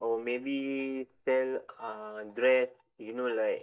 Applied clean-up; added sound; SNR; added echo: neural mask model DeepFilterNet 3.